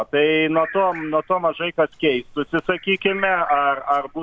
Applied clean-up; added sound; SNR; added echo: none; Tick-tock + Bird vocalization, bird call, bird song; 19 dB; none.